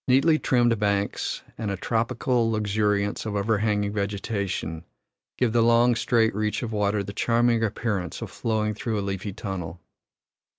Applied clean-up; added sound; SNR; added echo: none; none; none; none.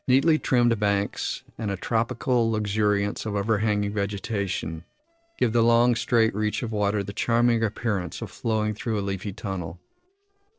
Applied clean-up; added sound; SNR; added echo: neural separator model SepFormer DNS4.